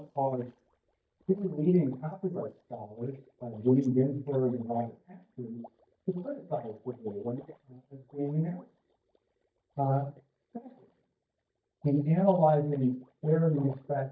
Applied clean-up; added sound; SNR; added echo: neural mask model DeepFilterNet 3.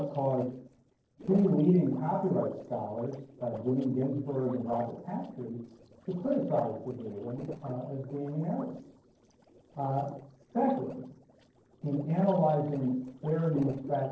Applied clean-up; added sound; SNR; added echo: neural separator model SepFormer DNS4.